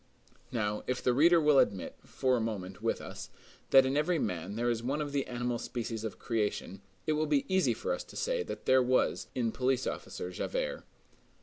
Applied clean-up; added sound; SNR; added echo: none; none; none; none.